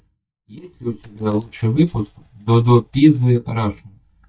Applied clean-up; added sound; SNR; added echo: neural mask model DeepFilterNet 3.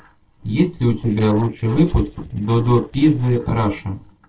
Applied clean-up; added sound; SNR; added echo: neural separator model SepFormer DNS4.